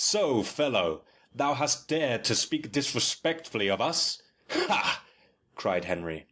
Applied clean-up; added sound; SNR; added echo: none; none; none; none.